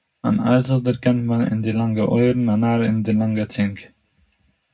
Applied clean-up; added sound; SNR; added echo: none; none; none; reverberation time 0.3 s.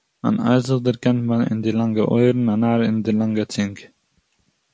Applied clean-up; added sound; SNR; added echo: none; none; none; none.